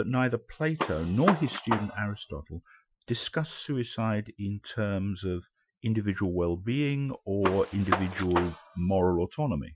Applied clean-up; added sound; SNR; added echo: classical method Wiener filter.